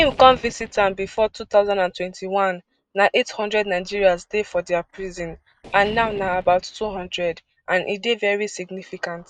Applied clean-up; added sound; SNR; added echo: neural mask model RNNoise.